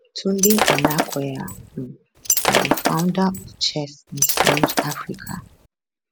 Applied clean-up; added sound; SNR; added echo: none; Shatter; -3 dB; none.